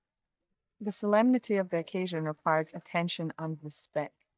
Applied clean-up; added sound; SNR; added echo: neural mask model DeepFilterNet 3.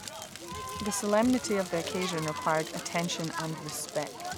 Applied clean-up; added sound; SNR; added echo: none; Crackle; 7 dB; none.